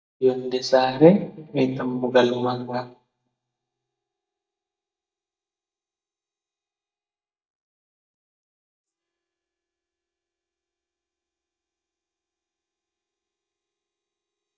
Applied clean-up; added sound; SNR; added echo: neural mask model DeepFilterNet 3.